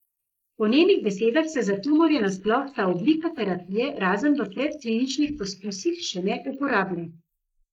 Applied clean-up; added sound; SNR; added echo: neural mask model Resemble Enhance denoiser.